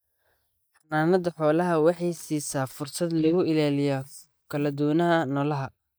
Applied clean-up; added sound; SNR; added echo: neural mask model DeepFilterNet 3.